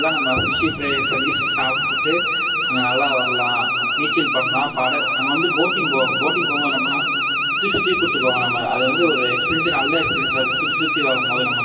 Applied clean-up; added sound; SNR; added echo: none; Alarm; -3 dB; reverberation time 2.5 s.